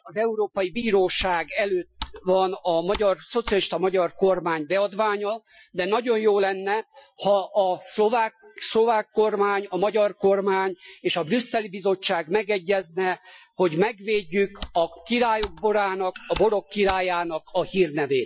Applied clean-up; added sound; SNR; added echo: classical method Wiener filter.